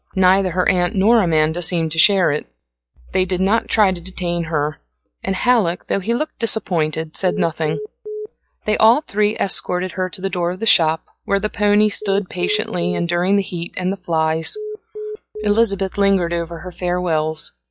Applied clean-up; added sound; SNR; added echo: classical method log-MMSE.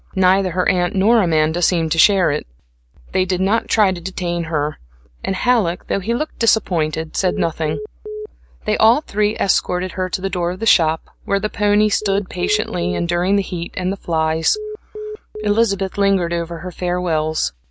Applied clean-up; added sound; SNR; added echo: none; Telephone; 10 dB; none.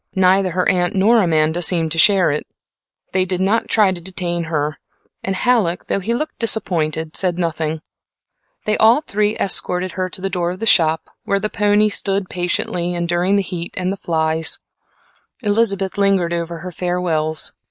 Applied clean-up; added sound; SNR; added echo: neural mask model Resemble Enhance denoiser.